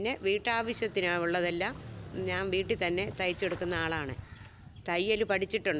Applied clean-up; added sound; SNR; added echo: none; Engine starting / Motorcycle; 15 dB; none.